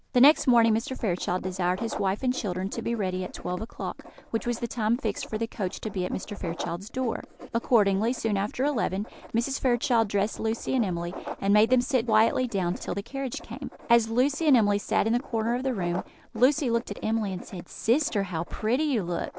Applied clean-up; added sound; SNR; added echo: none; Writing; 17 dB; none.